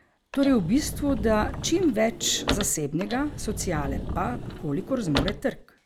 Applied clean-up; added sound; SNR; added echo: none; Sliding door / Slam / Wood; 6 dB; none.